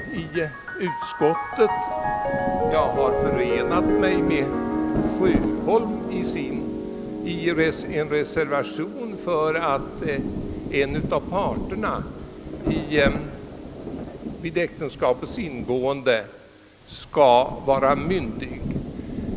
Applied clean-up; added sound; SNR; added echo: none; Rain + Piano; 2 dB; none.